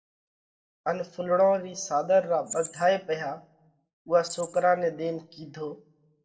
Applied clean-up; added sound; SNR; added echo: neural separator model SepFormer DNS4.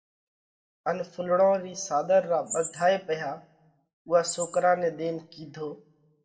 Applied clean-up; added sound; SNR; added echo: none; Chirp, tweet; 14 dB; reverberation time 0.4 s.